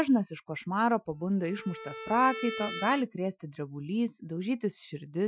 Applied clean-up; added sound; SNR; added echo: classical method Wiener filter.